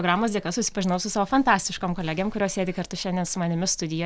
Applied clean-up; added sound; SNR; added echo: none; none; none; none.